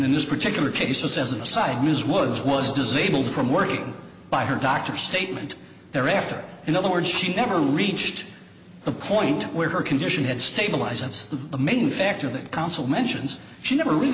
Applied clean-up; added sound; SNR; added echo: none; none; none; none.